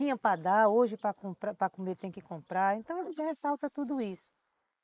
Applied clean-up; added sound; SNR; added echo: neural mask model Resemble Enhance denoiser.